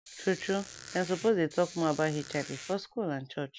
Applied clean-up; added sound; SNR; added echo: none; Squeak; 12 dB; none.